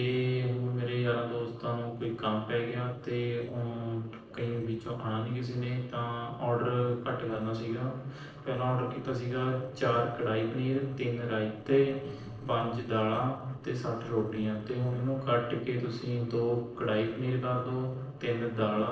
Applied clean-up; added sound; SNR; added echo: neural separator model SepFormer DNS4.